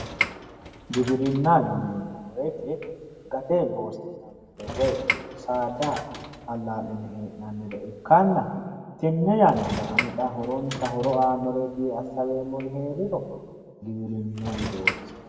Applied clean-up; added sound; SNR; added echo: none; Sliding door / Train; 10 dB; reverberation time 1.3 s.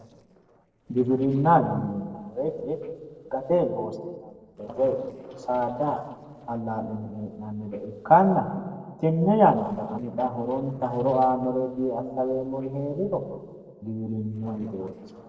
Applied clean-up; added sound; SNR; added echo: neural separator model SepFormer DNS4.